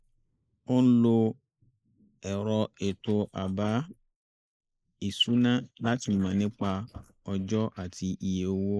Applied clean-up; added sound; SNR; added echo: neural mask model Resemble Enhance denoiser.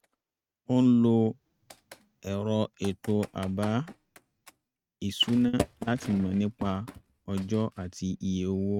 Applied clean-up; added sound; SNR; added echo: neural mask model RNNoise.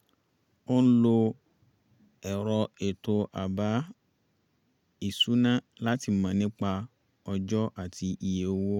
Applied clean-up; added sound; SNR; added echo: none; none; none; none.